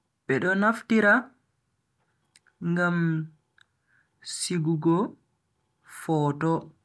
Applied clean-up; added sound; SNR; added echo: none; none; none; none.